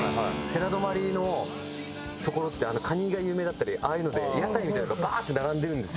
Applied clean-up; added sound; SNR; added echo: none; Keyboard (musical); 10 dB; none.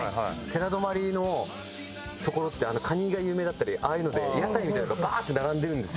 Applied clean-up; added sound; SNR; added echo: none; none; none; none.